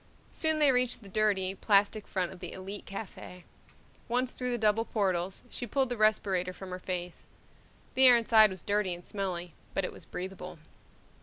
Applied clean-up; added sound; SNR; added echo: none; none; none; none.